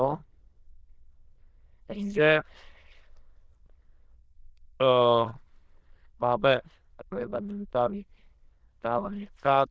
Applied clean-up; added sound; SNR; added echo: neural diffusion model UNIVERSE++.